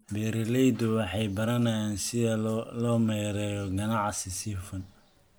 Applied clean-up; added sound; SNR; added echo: none; none; none; none.